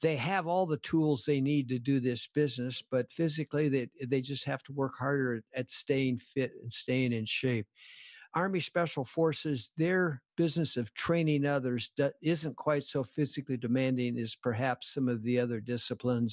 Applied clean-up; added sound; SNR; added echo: none; none; none; none.